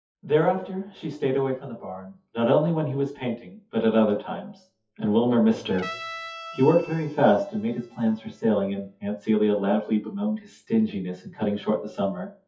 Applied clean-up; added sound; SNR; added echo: classical method WPE with log-MMSE.